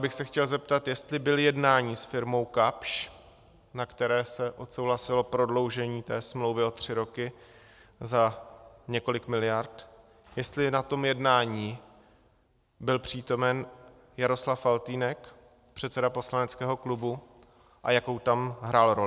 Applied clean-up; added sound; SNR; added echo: none; none; none; none.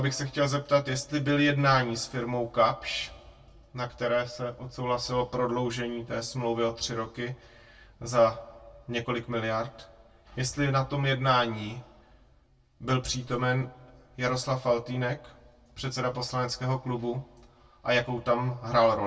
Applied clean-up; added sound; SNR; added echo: none; none; none; reverberation time 0.1 s.